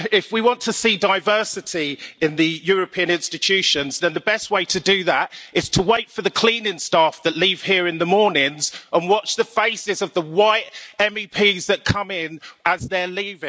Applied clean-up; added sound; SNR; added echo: none; none; none; none.